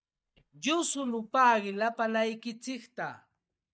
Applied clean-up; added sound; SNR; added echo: neural mask model DeepFilterNet 3.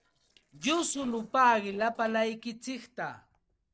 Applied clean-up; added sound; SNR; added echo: neural separator model SepFormer DNS4.